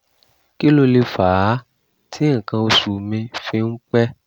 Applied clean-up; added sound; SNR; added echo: none; none; none; none.